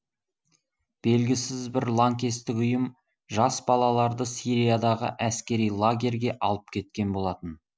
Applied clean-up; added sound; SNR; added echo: none; none; none; none.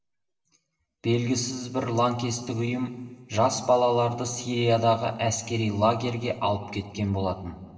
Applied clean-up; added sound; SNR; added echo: none; none; none; reverberation time 2.1 s.